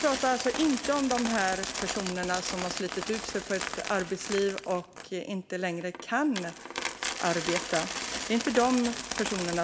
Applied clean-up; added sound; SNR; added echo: none; Coin (dropping); 6 dB; none.